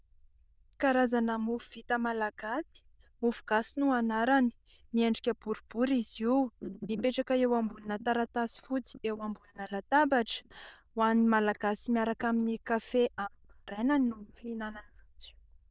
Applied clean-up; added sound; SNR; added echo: neural diffusion model UNIVERSE++.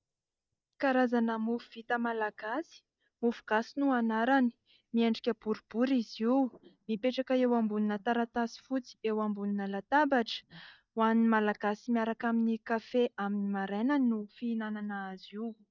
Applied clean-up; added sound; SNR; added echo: neural mask model DeepFilterNet 3.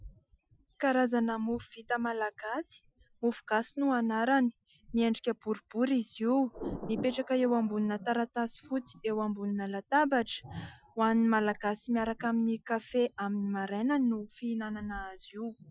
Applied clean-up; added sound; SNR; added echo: classical method Wiener filter.